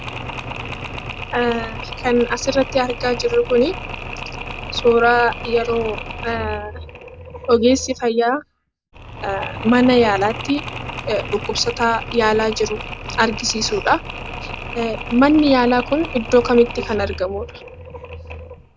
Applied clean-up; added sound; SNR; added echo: none; Mechanisms; 10 dB; none.